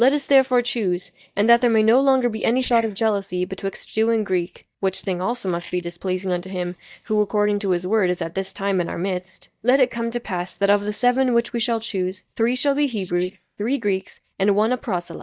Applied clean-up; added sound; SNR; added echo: neural mask model DeepFilterNet 3.